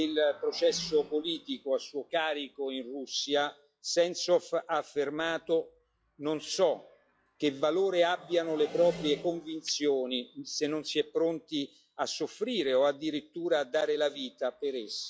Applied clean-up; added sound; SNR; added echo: classical method log-MMSE.